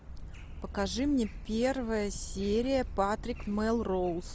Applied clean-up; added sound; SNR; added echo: none; none; none; none.